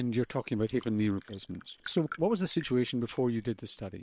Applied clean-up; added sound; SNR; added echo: neural separator model SepFormer WHAM!.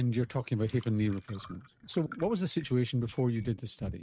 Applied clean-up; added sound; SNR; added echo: neural mask model RNNoise.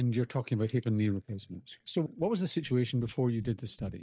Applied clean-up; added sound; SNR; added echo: neural mask model DeepFilterNet 3.